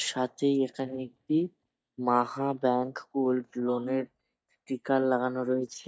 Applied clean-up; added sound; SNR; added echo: neural mask model DeepFilterNet 3.